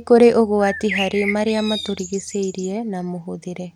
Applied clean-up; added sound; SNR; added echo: none; Bird; 10 dB; none.